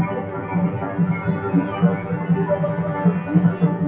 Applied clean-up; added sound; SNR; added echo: classical method WPE with log-MMSE.